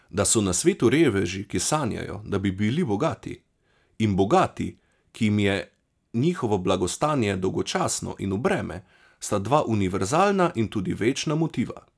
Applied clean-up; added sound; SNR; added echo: none; none; none; none.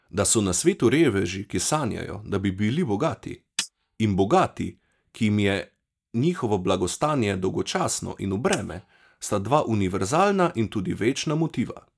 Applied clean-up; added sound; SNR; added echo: neural mask model DeepFilterNet 3.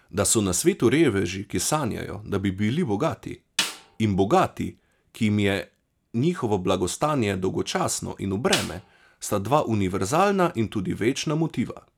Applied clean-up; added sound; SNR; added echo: none; Snare drum; 10 dB; none.